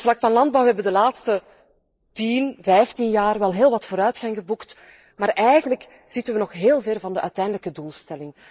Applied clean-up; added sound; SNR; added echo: neural mask model Resemble Enhance denoiser.